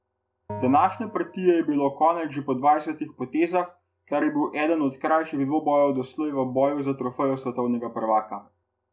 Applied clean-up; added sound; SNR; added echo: none; Bell; 17 dB; none.